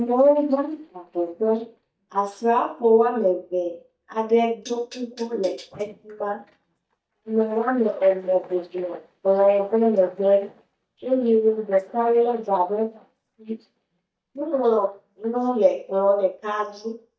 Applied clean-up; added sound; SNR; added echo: neural mask model DeepFilterNet 3.